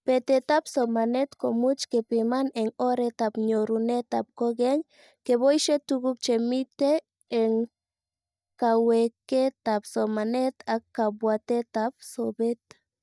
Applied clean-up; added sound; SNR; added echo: neural mask model DeepFilterNet 3.